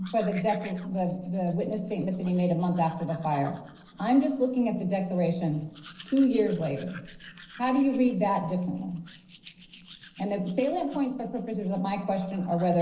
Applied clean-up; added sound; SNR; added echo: neural separator model SepFormer DNS4.